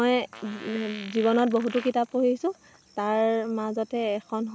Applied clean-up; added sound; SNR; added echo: none; Fart; 18 dB; none.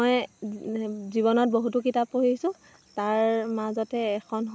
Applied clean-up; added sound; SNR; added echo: none; none; none; none.